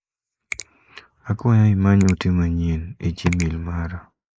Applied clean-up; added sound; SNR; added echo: neural mask model Resemble Enhance denoiser.